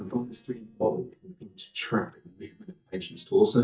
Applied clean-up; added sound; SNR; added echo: neural mask model DeepFilterNet 3.